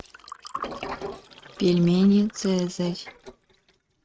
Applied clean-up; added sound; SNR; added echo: neural mask model RNNoise.